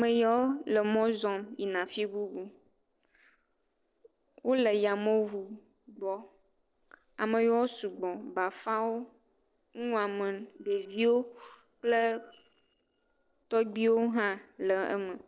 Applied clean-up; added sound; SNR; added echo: neural separator model SepFormer DNS4.